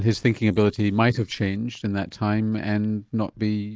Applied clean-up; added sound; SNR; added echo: neural mask model Resemble Enhance denoiser.